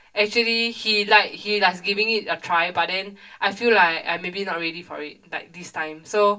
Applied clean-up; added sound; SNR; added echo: none; none; none; reverberation time 0.2 s.